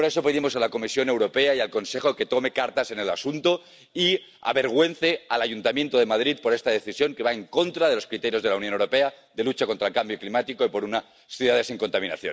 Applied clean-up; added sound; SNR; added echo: none; none; none; none.